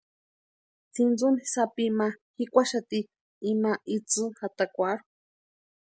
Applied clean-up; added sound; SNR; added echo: none; none; none; none.